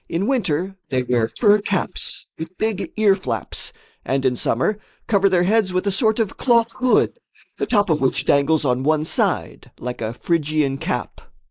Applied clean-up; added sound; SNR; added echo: neural mask model Resemble Enhance denoiser.